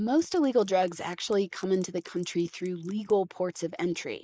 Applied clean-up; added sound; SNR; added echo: neural mask model Resemble Enhance denoiser.